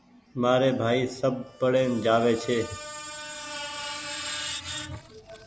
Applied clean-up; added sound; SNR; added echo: none; Screech; 11 dB; none.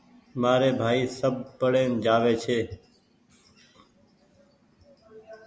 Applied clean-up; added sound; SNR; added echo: none; none; none; none.